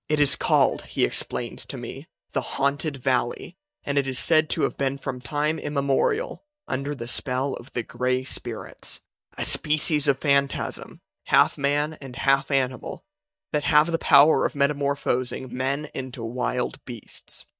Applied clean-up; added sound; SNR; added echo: neural mask model DeepFilterNet 3.